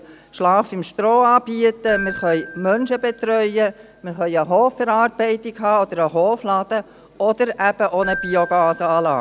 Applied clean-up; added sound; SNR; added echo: none; Keyboard (musical); 17 dB; none.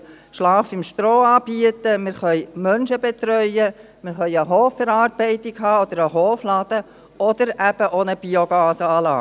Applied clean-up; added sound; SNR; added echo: none; none; none; none.